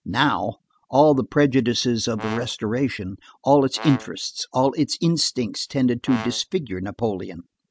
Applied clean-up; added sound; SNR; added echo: none; Brass instrument; 15 dB; none.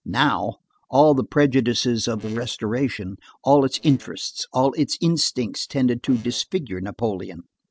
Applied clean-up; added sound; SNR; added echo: neural separator model SepFormer DNS4.